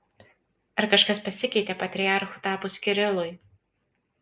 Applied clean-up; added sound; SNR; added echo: none; none; none; none.